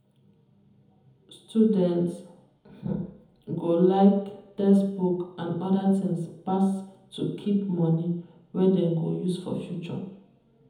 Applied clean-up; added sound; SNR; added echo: none; none; none; reverberation time 1.0 s.